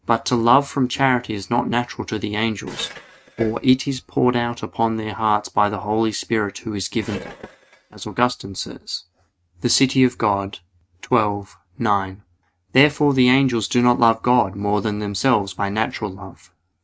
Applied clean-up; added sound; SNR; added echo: neural mask model RNNoise.